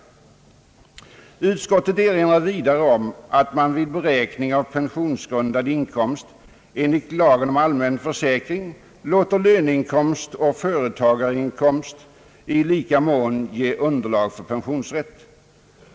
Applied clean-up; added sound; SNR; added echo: none; none; none; none.